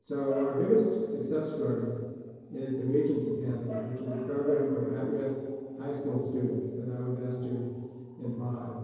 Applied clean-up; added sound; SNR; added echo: neural separator model SepFormer DNS4.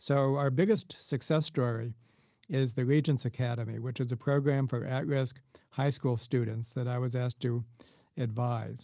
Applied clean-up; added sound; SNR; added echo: none; none; none; none.